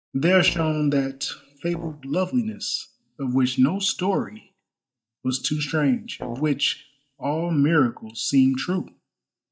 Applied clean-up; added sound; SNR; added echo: neural mask model DeepFilterNet 3.